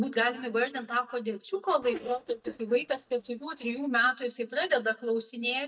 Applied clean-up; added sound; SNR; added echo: neural mask model DeepFilterNet 3.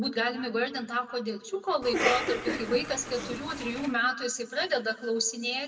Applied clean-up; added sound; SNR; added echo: none; Cough; 2 dB; reverberation time 1.2 s.